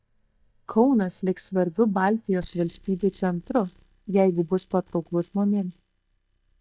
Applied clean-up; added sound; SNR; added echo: neural mask model DeepFilterNet 3.